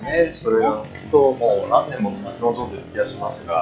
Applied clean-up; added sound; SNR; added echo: classical method log-MMSE.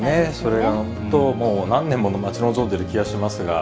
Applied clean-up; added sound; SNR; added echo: none; none; none; none.